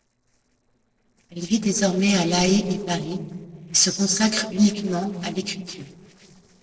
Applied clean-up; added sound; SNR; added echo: neural separator model SepFormer DNS4.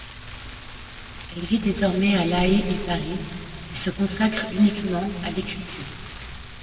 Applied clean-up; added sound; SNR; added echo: none; Rain; 11 dB; reverberation time 1.8 s.